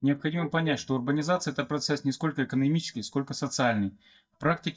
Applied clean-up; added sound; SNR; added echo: neural mask model DeepFilterNet 3.